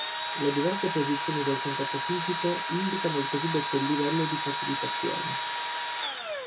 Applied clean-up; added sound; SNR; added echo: none; Engine / Drill; -2 dB; reverberation time 0.2 s.